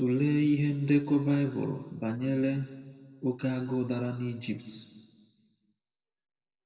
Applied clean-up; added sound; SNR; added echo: none; none; none; reverberation time 1.4 s.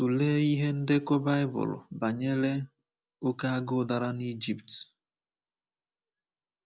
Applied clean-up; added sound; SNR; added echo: none; none; none; none.